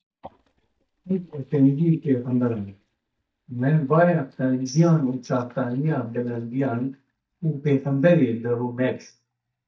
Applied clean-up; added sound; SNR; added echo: neural mask model DeepFilterNet 3.